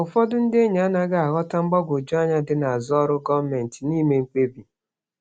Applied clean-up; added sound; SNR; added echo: none; none; none; none.